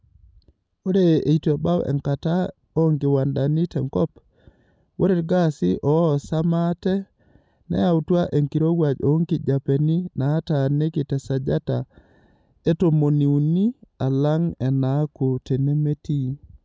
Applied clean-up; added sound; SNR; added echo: none; none; none; none.